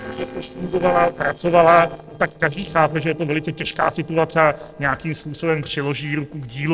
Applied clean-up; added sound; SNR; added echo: neural separator model SepFormer DNS4.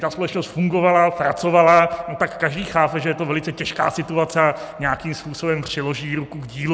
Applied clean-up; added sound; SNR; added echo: none; none; none; none.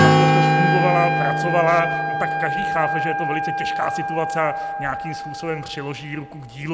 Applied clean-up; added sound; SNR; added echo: none; Wind instrument, woodwind instrument + Acoustic guitar; -4 dB; none.